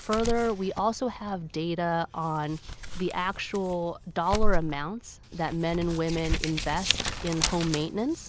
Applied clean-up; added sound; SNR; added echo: none; Crumpling, crinkling; 2 dB; none.